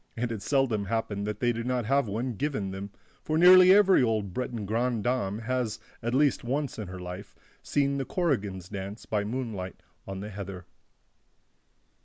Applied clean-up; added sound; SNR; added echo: none; none; none; none.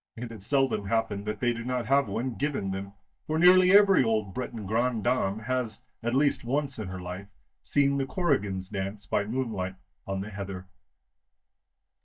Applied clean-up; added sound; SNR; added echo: neural mask model DeepFilterNet 3.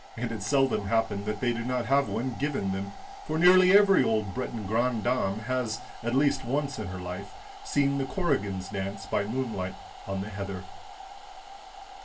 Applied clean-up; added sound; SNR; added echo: none; Domestic sounds, home sounds; 16 dB; reverberation time 0.2 s.